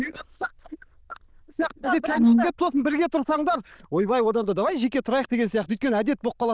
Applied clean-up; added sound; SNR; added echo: neural diffusion model UNIVERSE++.